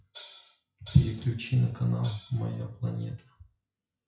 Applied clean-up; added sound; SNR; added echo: classical method WPE with log-MMSE.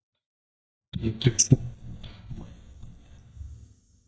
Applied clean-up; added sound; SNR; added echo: neural mask model DeepFilterNet 3.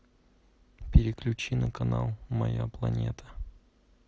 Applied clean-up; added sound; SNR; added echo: none; none; none; none.